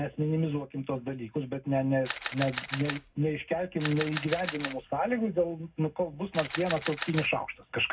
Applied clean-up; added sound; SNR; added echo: none; Camera; 7 dB; reverberation time 0.3 s.